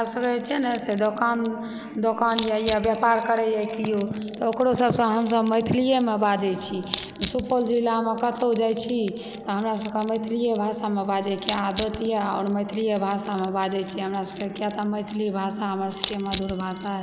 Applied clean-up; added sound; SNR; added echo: none; Crushing; 17 dB; none.